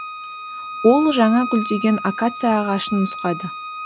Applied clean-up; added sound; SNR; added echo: none; Bowed string instrument; 10 dB; none.